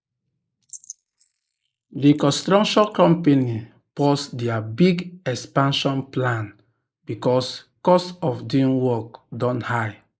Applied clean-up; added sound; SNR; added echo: neural mask model Resemble Enhance denoiser.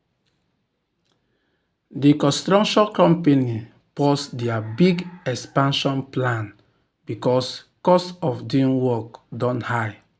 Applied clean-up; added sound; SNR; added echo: none; none; none; none.